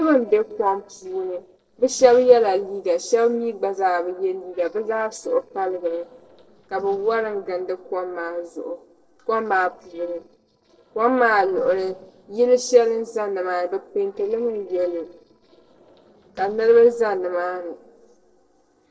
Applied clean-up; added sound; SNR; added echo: neural separator model SepFormer DNS4.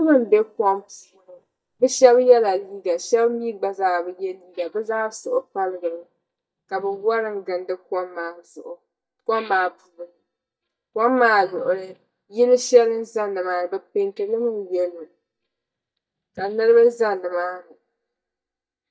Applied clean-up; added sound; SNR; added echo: neural mask model DeepFilterNet 3.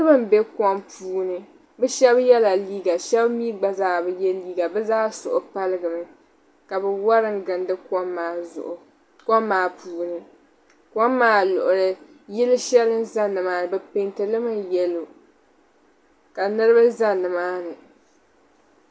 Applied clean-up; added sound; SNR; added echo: none; none; none; none.